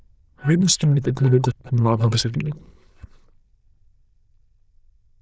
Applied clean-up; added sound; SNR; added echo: neural diffusion model UNIVERSE++.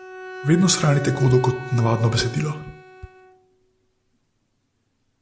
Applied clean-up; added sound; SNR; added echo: none; Bowed string instrument; 14 dB; none.